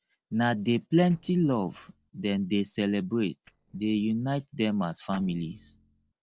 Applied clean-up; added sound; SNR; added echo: neural separator model SepFormer DNS4.